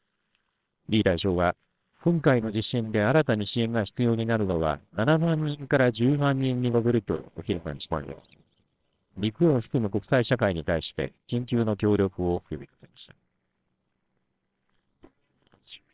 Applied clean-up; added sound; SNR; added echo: neural separator model SepFormer WHAMR!.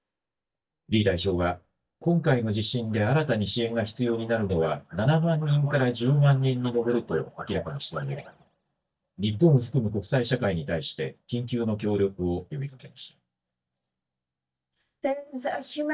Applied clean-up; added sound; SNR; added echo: neural mask model DeepFilterNet 3.